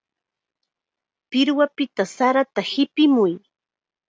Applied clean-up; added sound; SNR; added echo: none; none; none; none.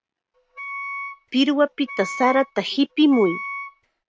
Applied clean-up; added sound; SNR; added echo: none; Wind instrument, woodwind instrument; 12 dB; none.